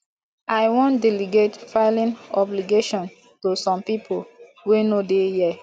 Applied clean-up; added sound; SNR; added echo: none; none; none; none.